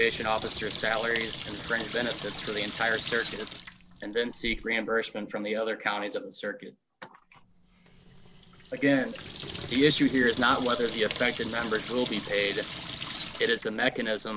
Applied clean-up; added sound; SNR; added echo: none; Sink (filling or washing) / Water tap, faucet; 11 dB; none.